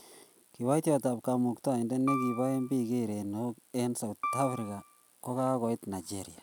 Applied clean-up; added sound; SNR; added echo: none; Piano; 8 dB; none.